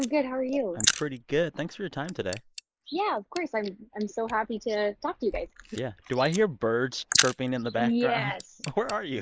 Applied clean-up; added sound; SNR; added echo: neural mask model Resemble Enhance denoiser.